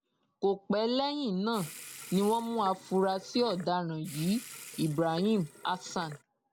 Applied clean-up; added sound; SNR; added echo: none; Sink (filling or washing) / Water tap, faucet; 17 dB; none.